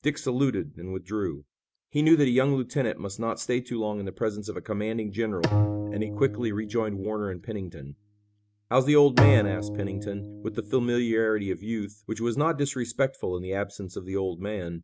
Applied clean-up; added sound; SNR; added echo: neural mask model RNNoise.